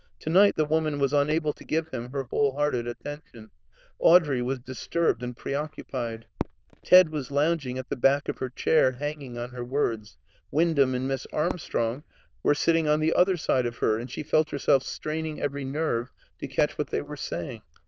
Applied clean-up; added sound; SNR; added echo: neural diffusion model UNIVERSE++.